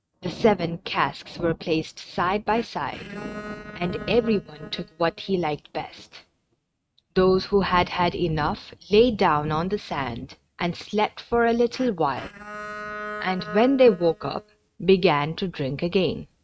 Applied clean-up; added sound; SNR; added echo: neural mask model RNNoise.